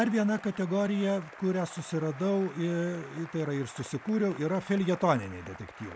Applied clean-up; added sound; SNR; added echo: none; Applause / Cheering; 17 dB; none.